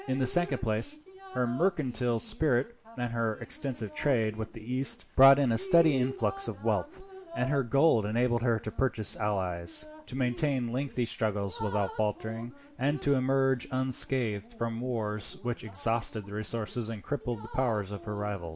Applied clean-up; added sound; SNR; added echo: none; Drip; 16 dB; none.